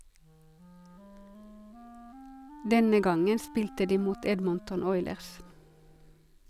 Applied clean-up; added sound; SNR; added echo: none; Wind instrument, woodwind instrument; 19 dB; none.